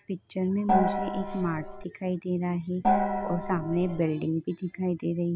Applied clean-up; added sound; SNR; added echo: none; Gong; -1 dB; none.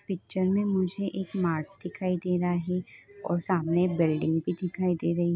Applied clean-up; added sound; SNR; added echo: none; none; none; none.